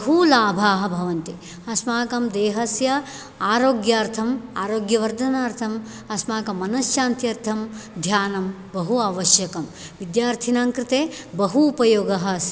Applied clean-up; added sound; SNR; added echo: none; none; none; none.